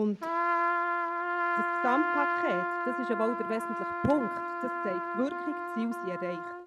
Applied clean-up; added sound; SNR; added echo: neural mask model RNNoise.